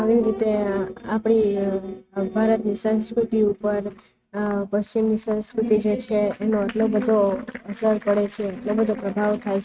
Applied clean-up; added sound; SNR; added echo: neural mask model RNNoise.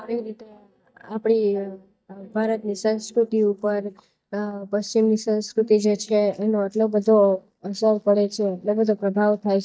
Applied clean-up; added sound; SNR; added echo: neural mask model DeepFilterNet 3.